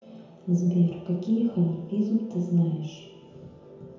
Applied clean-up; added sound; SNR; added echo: none; none; none; reverberation time 0.9 s.